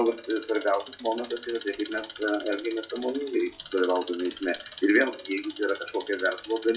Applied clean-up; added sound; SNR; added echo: classical method WPE with log-MMSE.